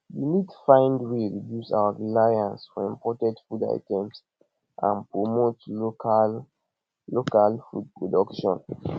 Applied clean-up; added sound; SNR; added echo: none; none; none; none.